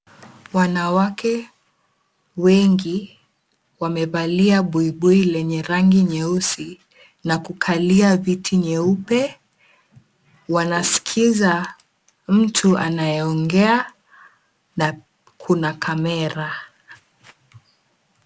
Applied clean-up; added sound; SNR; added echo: none; none; none; none.